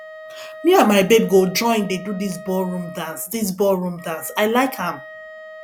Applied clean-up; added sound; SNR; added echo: none; Wind instrument, woodwind instrument; 18 dB; none.